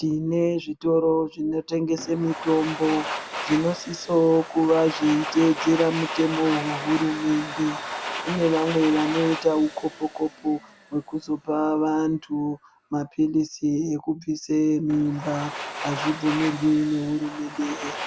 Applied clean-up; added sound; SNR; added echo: none; Domestic sounds, home sounds; 11 dB; none.